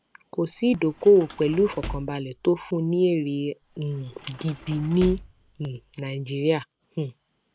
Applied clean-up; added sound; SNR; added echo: none; Sliding door / Slam; 16 dB; none.